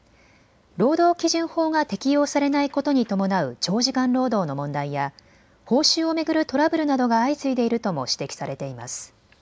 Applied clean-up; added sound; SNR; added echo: none; none; none; none.